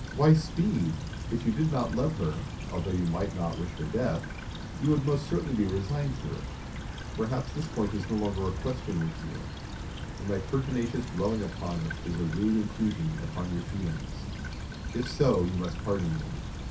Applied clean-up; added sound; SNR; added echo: none; Stream / Trickle, dribble; 7 dB; reverberation time 0.3 s.